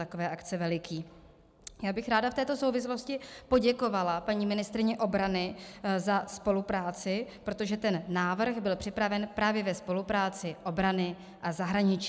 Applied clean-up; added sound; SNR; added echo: none; none; none; none.